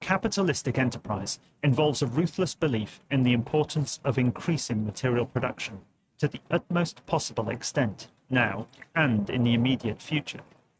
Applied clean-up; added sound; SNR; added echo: neural mask model RNNoise.